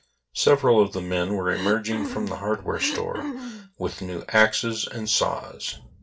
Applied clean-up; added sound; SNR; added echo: none; Cough; 9 dB; reverberation time 0.2 s.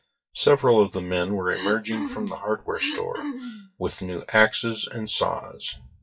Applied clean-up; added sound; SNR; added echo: classical method WPE with log-MMSE.